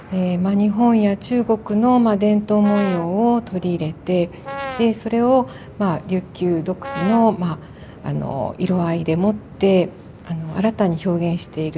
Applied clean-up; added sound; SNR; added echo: none; Brass instrument; 12 dB; none.